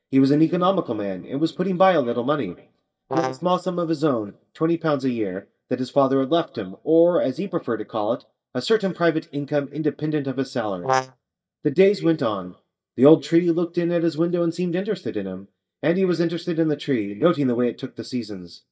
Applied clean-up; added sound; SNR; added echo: neural mask model DeepFilterNet 3.